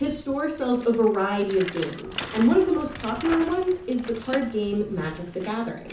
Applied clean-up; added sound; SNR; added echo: none; Bicycle; 13 dB; reverberation time 0.6 s.